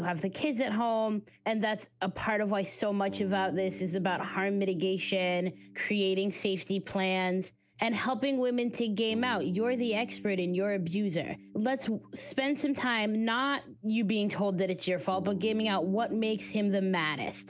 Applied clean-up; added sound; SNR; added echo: none; Bass guitar; 18 dB; none.